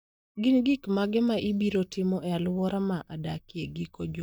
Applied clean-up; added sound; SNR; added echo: neural mask model DeepFilterNet 3.